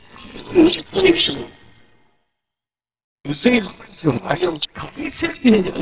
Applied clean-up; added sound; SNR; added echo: neural separator model SepFormer WHAMR!.